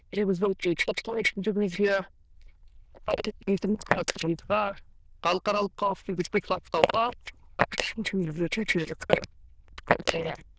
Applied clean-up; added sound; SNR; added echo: neural diffusion model UNIVERSE++.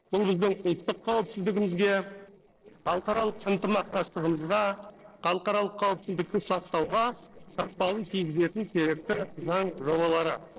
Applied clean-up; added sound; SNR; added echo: neural separator model SepFormer DNS4.